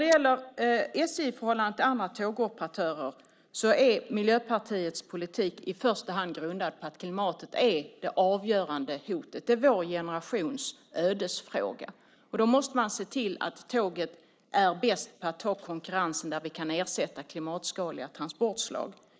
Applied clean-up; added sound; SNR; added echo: neural mask model Resemble Enhance denoiser.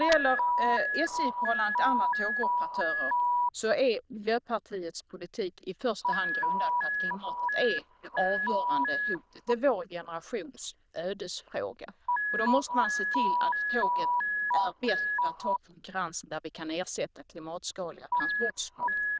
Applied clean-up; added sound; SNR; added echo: neural diffusion model UNIVERSE++.